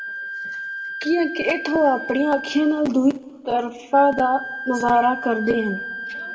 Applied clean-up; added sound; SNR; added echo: none; Wind instrument, woodwind instrument; 10 dB; reverberation time 1.4 s.